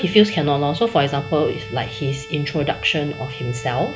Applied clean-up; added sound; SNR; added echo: none; Bowed string instrument; 16 dB; none.